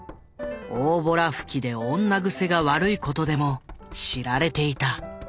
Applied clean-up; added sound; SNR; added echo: none; Knock; 19 dB; none.